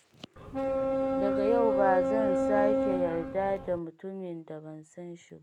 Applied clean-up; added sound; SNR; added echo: none; Boat, Water vehicle; -4 dB; none.